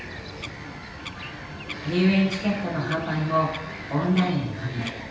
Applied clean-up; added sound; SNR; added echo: none; Bird vocalization, bird call, bird song; 12 dB; reverberation time 0.9 s.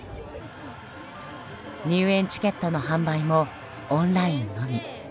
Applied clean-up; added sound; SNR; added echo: none; none; none; none.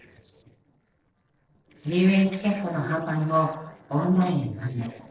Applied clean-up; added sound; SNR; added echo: neural separator model SepFormer DNS4.